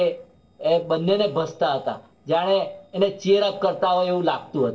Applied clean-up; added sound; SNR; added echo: neural separator model SepFormer DNS4.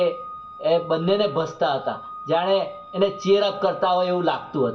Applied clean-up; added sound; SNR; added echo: none; Organ; 16 dB; reverberation time 0.2 s.